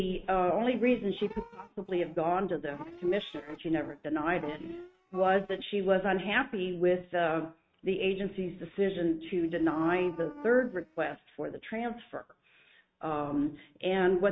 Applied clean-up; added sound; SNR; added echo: neural mask model RNNoise.